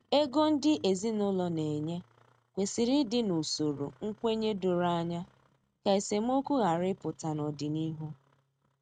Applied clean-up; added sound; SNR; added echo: neural mask model RNNoise.